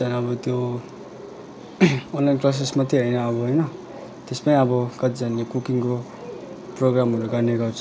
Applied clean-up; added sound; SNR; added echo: none; none; none; none.